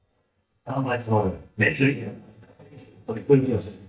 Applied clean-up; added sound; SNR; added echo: neural mask model DeepFilterNet 3.